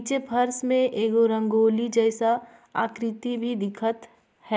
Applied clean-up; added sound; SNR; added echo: none; none; none; none.